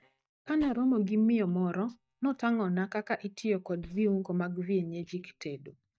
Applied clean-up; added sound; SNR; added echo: neural mask model DeepFilterNet 3.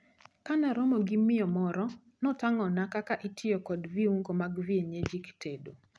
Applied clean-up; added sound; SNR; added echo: none; none; none; none.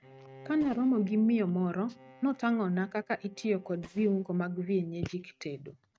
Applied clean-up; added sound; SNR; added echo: neural mask model RNNoise.